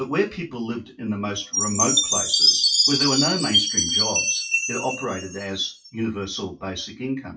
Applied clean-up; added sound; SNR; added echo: classical method WPE with log-MMSE.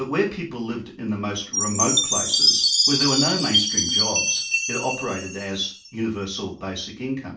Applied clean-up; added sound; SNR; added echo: none; Chime; -3 dB; reverberation time 0.3 s.